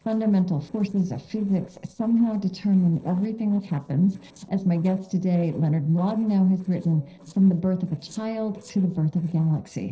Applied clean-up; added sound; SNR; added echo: neural separator model SepFormer DNS4.